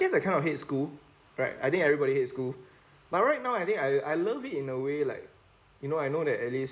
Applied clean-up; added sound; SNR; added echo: none; none; none; none.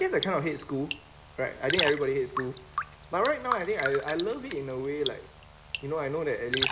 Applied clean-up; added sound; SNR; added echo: none; Raindrop; 6 dB; none.